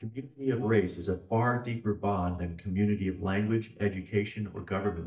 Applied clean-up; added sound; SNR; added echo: neural mask model DeepFilterNet 3.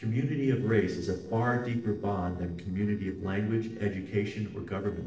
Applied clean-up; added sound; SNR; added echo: neural separator model SepFormer DNS4.